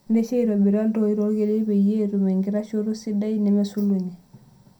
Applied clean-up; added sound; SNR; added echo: none; none; none; reverberation time 0.2 s.